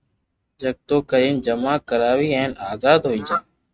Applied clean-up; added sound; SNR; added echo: neural mask model RNNoise.